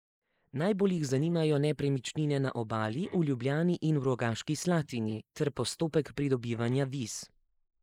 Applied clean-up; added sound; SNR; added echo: neural mask model Resemble Enhance denoiser.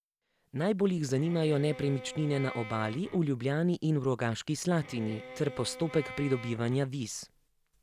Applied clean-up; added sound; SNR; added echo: none; Bowed string instrument; 16 dB; none.